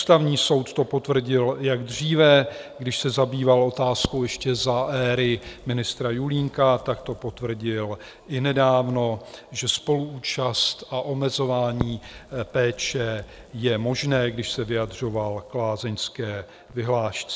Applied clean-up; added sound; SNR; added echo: none; Crackle; 20 dB; none.